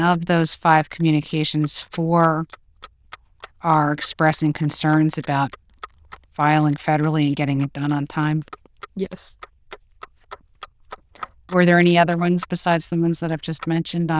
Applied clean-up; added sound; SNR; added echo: neural diffusion model UNIVERSE++.